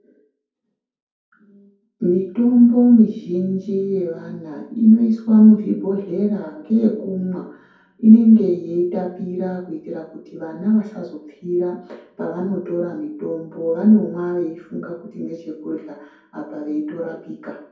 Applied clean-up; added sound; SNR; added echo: none; none; none; reverberation time 0.6 s.